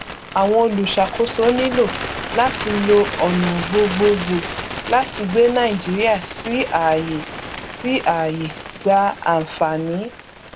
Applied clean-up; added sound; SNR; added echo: none; Bird; 9 dB; none.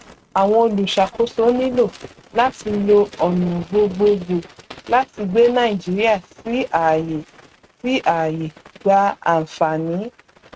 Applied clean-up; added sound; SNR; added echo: neural mask model RNNoise.